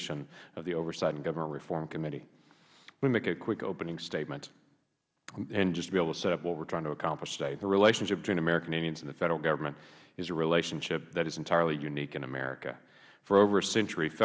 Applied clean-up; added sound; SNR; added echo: none; none; none; none.